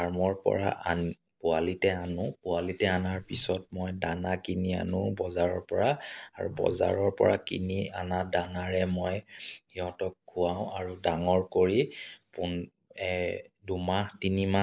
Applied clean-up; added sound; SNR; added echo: neural mask model Resemble Enhance denoiser.